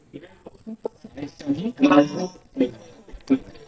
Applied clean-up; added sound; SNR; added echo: neural mask model DeepFilterNet 3.